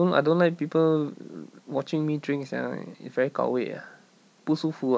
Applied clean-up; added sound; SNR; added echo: none; none; none; none.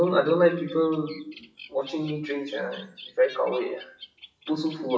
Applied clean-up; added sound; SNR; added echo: classical method WPE with log-MMSE.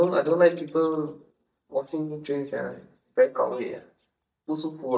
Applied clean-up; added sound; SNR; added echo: neural mask model DeepFilterNet 3.